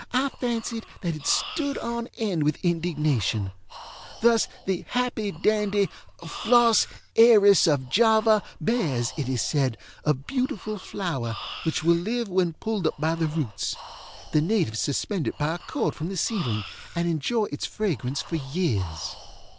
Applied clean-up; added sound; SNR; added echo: none; Breathing; 18 dB; none.